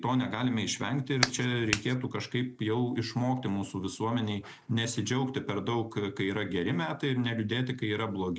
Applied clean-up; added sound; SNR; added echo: none; Clapping; 2 dB; none.